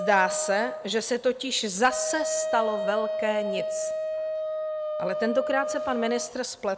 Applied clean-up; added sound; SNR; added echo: none; Wind instrument, woodwind instrument; 3 dB; none.